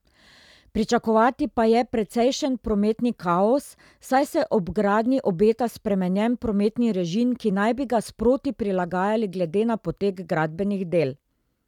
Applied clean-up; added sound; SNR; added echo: none; none; none; none.